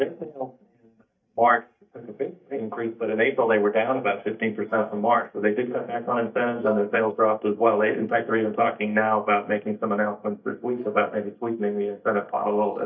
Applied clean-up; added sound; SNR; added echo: neural mask model DeepFilterNet 3.